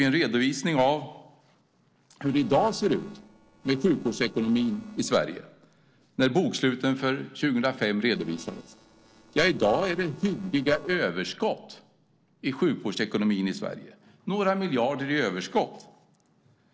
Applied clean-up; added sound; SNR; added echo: neural separator model SepFormer DNS4.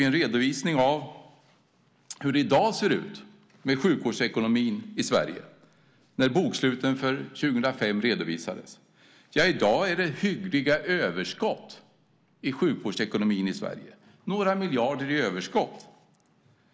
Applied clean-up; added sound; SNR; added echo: none; none; none; none.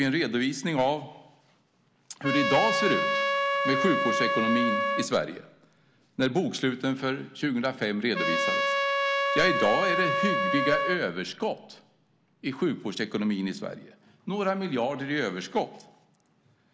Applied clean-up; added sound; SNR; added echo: none; Trumpet; -2 dB; none.